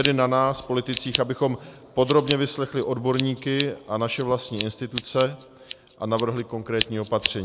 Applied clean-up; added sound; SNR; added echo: none; Scissors; 10 dB; none.